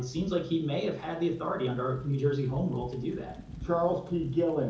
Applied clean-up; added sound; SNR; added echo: none; Thunder / Rain; 17 dB; reverberation time 0.7 s.